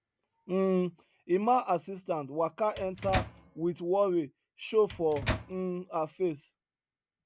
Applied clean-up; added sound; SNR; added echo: none; Microwave oven; 7 dB; none.